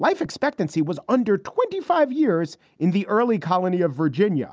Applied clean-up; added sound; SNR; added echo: none; none; none; none.